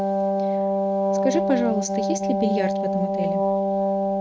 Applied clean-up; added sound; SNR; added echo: neural mask model RNNoise.